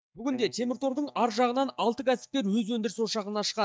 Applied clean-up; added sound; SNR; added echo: neural mask model DeepFilterNet 3.